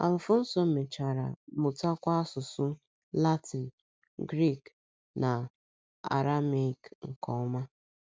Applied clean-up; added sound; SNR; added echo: none; none; none; none.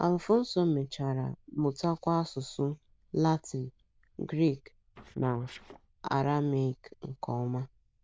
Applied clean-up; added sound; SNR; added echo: neural diffusion model UNIVERSE++.